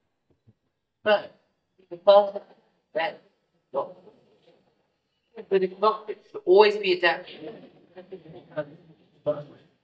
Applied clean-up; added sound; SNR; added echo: neural mask model DeepFilterNet 3.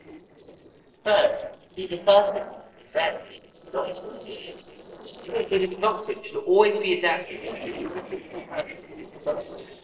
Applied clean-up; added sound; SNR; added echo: neural separator model SepFormer DNS4.